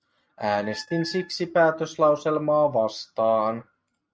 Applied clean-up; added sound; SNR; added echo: neural mask model RNNoise.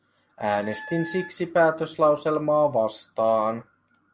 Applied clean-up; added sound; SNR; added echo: none; Wind instrument, woodwind instrument; 15 dB; none.